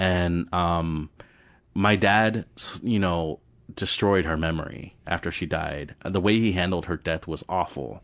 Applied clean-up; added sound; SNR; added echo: none; none; none; none.